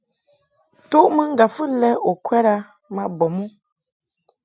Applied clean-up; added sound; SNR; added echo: none; none; none; none.